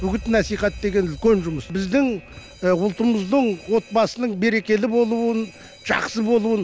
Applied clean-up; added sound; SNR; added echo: none; Alarm; 19 dB; none.